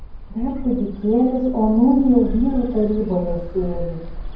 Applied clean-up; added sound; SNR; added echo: none; Bird; 9 dB; reverberation time 0.9 s.